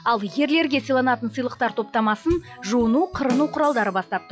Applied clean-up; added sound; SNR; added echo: classical method log-MMSE.